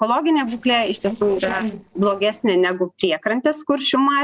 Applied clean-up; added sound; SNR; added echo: neural separator model SepFormer DNS4.